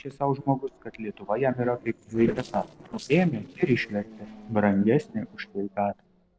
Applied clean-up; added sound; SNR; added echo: neural separator model SepFormer DNS4.